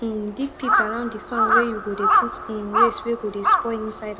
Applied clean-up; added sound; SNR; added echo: none; Crow; -4 dB; none.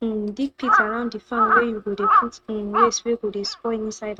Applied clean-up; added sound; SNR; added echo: neural mask model RNNoise.